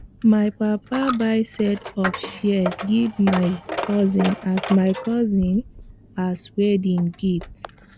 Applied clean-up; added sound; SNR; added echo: none; Coin (dropping); 12 dB; none.